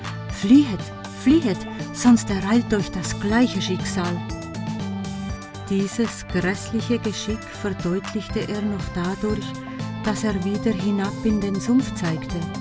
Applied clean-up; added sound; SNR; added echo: none; Organ; 7 dB; none.